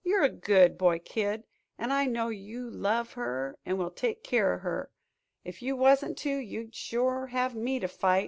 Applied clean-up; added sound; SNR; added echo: none; none; none; none.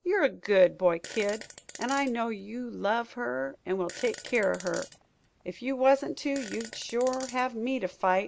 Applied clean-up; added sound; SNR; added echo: none; Fart; 18 dB; none.